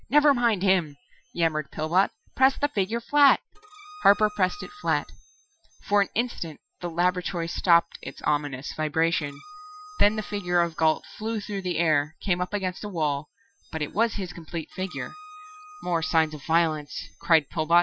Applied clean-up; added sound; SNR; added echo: classical method Wiener filter.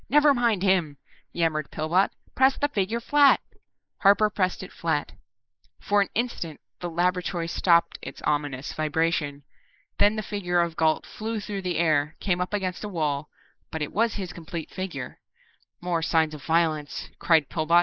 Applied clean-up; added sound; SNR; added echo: neural mask model Resemble Enhance denoiser.